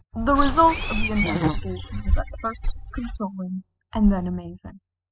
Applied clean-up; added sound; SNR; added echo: classical method spectral subtraction.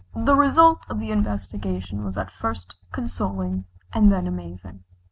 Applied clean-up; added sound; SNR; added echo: none; none; none; none.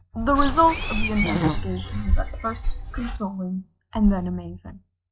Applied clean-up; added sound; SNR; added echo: classical method log-MMSE.